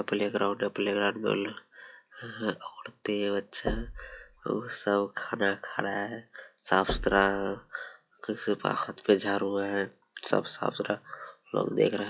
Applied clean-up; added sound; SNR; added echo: classical method log-MMSE.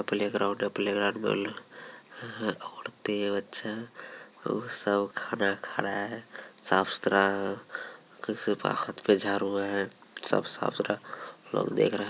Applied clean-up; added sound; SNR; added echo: none; none; none; none.